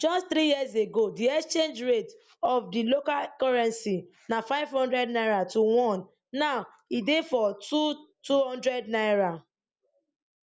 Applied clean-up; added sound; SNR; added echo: none; none; none; none.